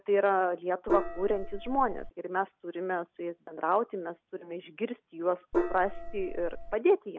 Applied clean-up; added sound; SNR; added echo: none; Gong; 2 dB; none.